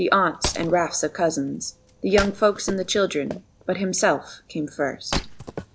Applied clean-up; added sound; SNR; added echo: none; Wood; 11 dB; none.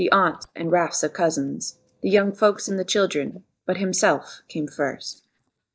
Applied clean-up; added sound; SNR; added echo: neural mask model DeepFilterNet 3.